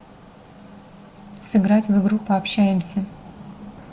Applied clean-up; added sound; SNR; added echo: none; none; none; none.